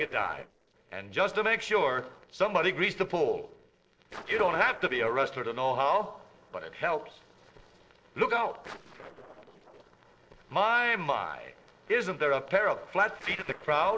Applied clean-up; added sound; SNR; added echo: neural separator model SepFormer DNS4.